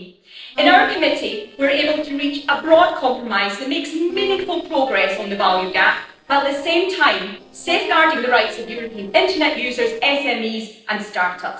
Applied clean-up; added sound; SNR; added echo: neural separator model SepFormer DNS4.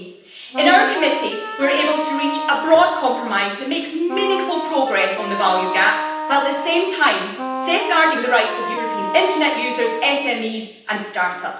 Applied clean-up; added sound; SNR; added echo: none; Wind instrument, woodwind instrument; 7 dB; reverberation time 0.9 s.